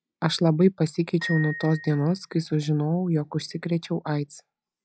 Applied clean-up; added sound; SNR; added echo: classical method log-MMSE.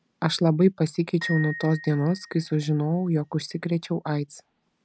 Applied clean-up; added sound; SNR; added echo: none; Glockenspiel; 15 dB; none.